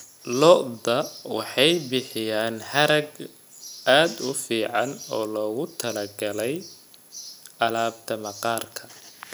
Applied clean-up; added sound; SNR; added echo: none; none; none; none.